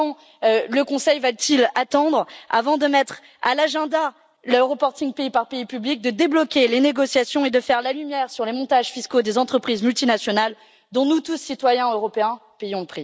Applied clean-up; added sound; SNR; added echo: none; none; none; none.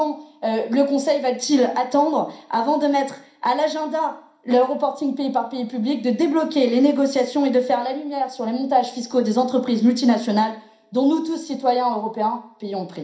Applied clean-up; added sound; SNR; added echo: none; none; none; reverberation time 0.5 s.